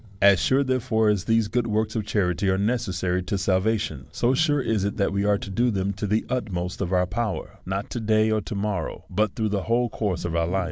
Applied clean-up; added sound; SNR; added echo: none; Wild animals; 19 dB; none.